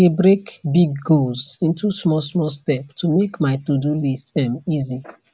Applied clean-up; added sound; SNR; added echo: none; none; none; none.